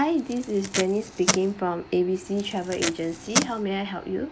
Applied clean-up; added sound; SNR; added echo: none; Packing tape, duct tape; 5 dB; none.